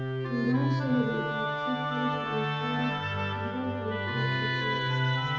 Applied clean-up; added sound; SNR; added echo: none; Musical instrument; -4 dB; reverberation time 2.3 s.